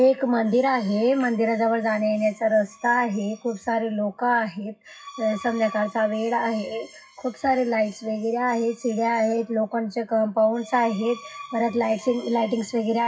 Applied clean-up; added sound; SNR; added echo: classical method WPE with log-MMSE.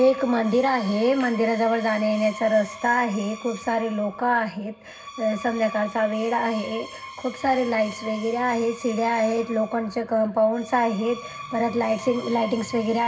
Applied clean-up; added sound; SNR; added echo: none; Screech; 16 dB; reverberation time 0.4 s.